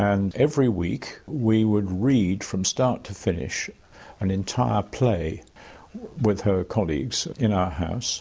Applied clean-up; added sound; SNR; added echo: none; none; none; none.